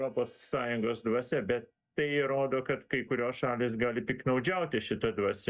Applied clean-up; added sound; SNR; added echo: neural mask model DeepFilterNet 3.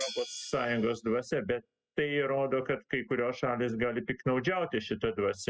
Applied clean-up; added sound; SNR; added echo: classical method spectral subtraction.